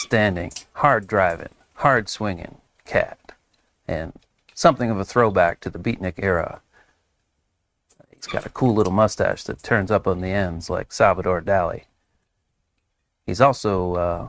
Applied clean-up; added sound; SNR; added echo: neural mask model RNNoise.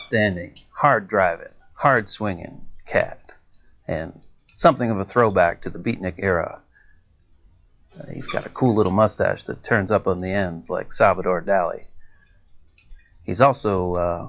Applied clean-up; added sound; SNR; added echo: classical method log-MMSE.